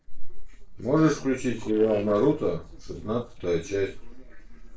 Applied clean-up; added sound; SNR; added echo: neural separator model SepFormer DNS4.